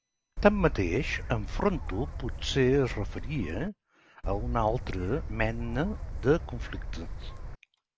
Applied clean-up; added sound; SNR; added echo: none; Gull, seagull / Wind; 5 dB; none.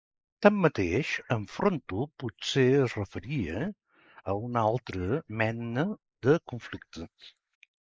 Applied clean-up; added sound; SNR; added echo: neural mask model Resemble Enhance denoiser.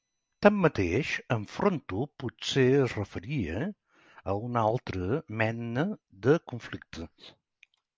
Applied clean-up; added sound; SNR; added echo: none; none; none; none.